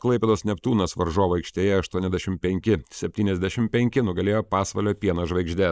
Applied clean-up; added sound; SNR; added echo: neural mask model Resemble Enhance denoiser.